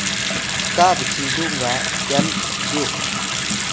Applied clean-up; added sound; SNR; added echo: none; Bathtub (filling or washing) / Sink (filling or washing) / Water tap, faucet; -2 dB; none.